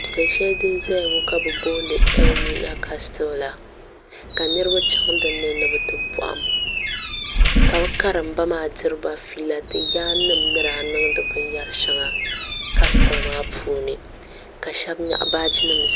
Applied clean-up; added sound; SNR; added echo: none; Squeak; -4 dB; none.